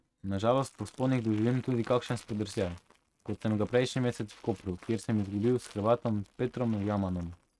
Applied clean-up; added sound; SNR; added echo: neural mask model RNNoise.